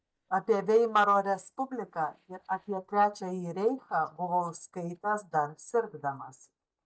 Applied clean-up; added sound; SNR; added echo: neural mask model DeepFilterNet 3.